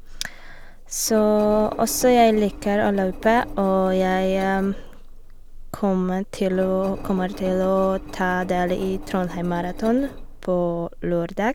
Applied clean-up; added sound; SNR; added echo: none; Engine; 13 dB; none.